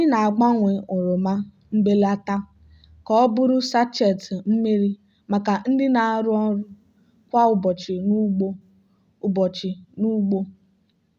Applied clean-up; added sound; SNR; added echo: none; none; none; none.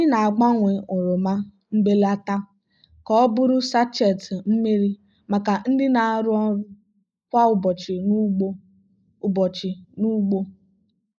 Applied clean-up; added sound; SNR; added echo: neural mask model Resemble Enhance denoiser.